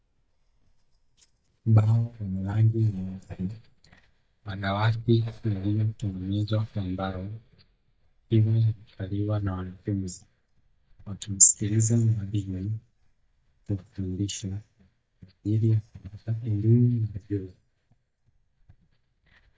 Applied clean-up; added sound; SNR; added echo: neural mask model DeepFilterNet 3.